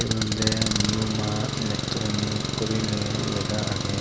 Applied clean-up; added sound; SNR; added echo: none; Engine; -1 dB; none.